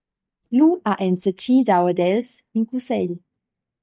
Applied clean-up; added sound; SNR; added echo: neural mask model DeepFilterNet 3.